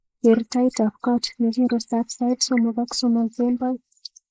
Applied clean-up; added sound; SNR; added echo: neural mask model Resemble Enhance denoiser.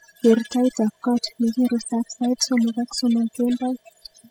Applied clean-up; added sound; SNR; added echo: classical method spectral subtraction.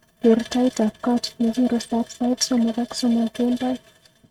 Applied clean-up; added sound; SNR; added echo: neural mask model RNNoise.